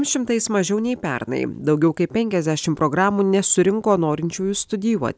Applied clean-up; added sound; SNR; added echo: none; none; none; none.